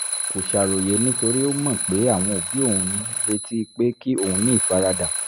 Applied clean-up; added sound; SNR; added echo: none; Alarm; 3 dB; none.